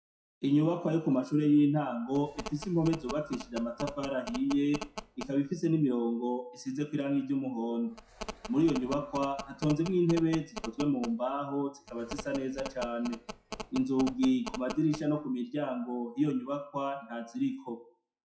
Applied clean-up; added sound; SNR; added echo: classical method WPE with log-MMSE.